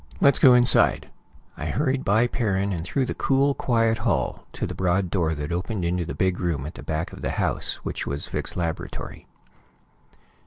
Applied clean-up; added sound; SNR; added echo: none; none; none; none.